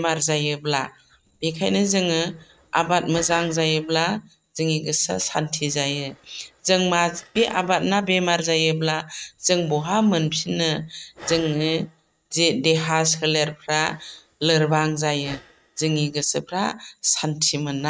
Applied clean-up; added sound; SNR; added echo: neural mask model RNNoise.